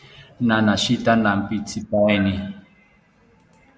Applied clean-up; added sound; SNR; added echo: none; none; none; none.